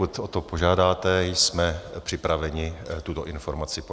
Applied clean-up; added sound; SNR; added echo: none; none; none; none.